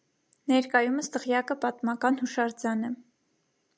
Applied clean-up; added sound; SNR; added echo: none; none; none; none.